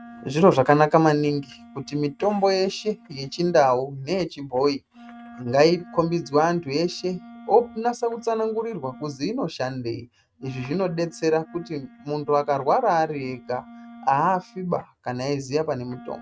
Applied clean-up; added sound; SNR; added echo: neural mask model RNNoise.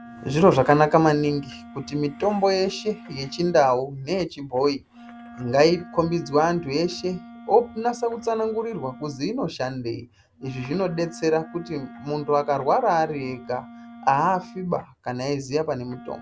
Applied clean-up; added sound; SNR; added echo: none; Wind instrument, woodwind instrument; 19 dB; none.